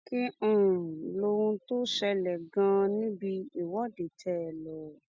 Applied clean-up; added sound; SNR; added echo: none; none; none; none.